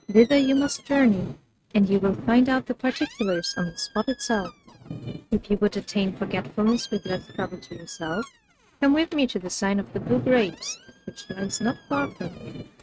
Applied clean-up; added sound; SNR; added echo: neural mask model RNNoise.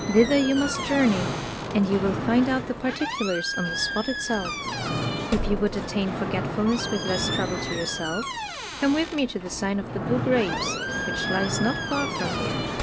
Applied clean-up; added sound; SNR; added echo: none; Mechanisms + Squeak; 3 dB; none.